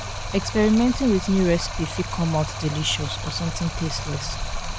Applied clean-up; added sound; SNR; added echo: none; Stream; 6 dB; none.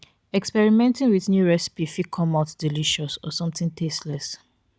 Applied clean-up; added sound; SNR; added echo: none; none; none; none.